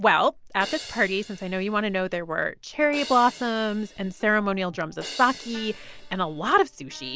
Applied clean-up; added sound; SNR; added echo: none; Crash cymbal; 17 dB; none.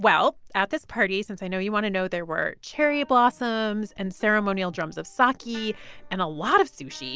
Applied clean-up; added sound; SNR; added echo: none; none; none; none.